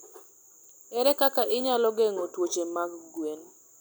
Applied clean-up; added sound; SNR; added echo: none; none; none; none.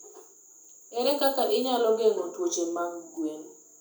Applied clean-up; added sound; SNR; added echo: none; none; none; reverberation time 0.4 s.